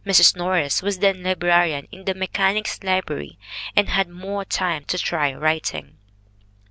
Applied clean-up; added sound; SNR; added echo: none; none; none; none.